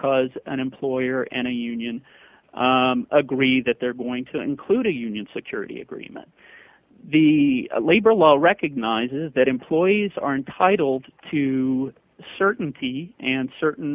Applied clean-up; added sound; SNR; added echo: none; none; none; none.